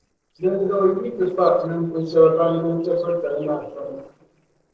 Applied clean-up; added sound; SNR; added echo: neural separator model SepFormer DNS4.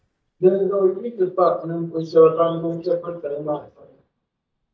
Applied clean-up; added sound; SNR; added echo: neural mask model DeepFilterNet 3.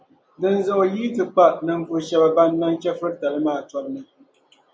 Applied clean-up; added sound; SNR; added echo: none; none; none; none.